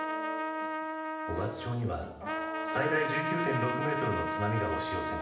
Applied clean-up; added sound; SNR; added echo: none; Trumpet; 0 dB; reverberation time 0.8 s.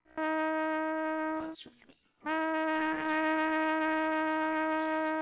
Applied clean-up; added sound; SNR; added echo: neural separator model SepFormer WHAMR!.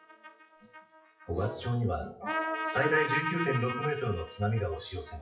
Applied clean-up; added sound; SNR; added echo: classical method WPE with log-MMSE.